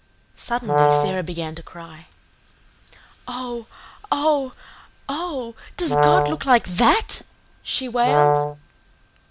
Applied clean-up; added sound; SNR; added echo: none; Brass instrument; -4 dB; none.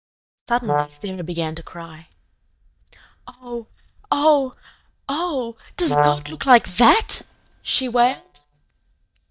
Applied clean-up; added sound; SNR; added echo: neural mask model DeepFilterNet 3.